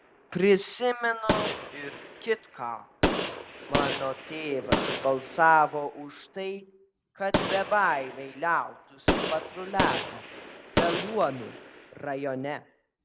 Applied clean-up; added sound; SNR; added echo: none; Gunshot, gunfire; 3 dB; none.